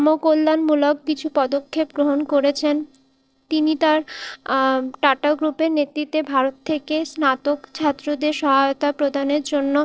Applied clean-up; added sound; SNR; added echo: neural separator model SepFormer DNS4.